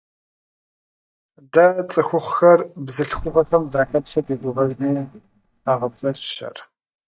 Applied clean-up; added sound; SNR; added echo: neural mask model DeepFilterNet 3.